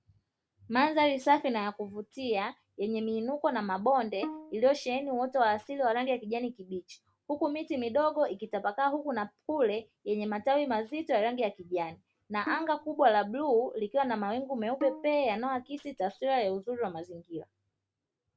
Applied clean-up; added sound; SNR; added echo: none; Bowed string instrument; 14 dB; none.